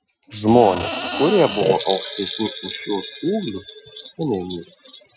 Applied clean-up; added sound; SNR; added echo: classical method Wiener filter.